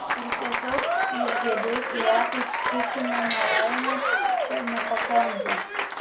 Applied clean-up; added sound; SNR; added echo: none; Applause / Crowd + Meow; -3 dB; none.